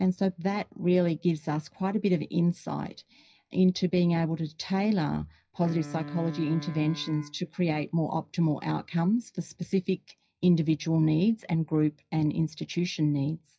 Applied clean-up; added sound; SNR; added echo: classical method WPE with log-MMSE.